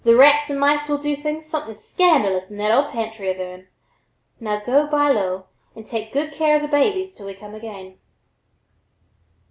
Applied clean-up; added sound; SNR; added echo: none; none; none; none.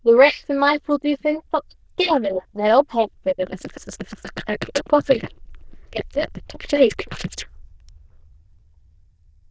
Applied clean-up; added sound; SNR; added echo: neural diffusion model UNIVERSE++.